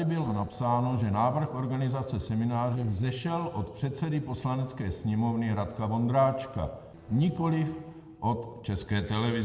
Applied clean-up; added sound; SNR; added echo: neural separator model SepFormer DNS4.